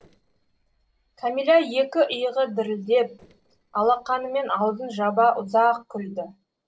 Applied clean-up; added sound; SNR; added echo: neural separator model SepFormer DNS4.